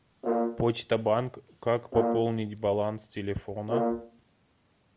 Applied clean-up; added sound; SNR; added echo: none; Brass instrument; 2 dB; none.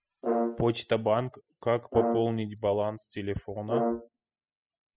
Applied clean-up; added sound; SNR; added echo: classical method spectral subtraction.